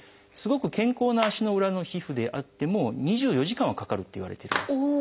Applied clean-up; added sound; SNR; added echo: none; Clapping; 14 dB; none.